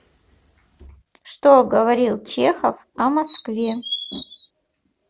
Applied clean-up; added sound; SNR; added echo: none; Chirp, tweet; 6 dB; none.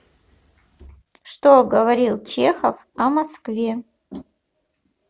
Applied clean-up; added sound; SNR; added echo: none; none; none; none.